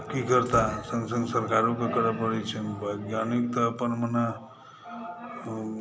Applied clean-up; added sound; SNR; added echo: none; Slam; 12 dB; none.